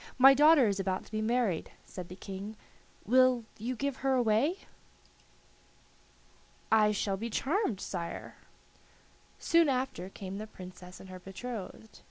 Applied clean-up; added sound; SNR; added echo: none; none; none; none.